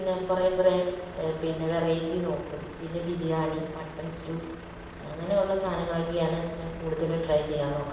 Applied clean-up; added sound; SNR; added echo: none; Truck; 13 dB; reverberation time 0.9 s.